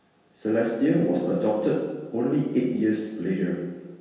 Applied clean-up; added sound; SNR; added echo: none; none; none; reverberation time 1.2 s.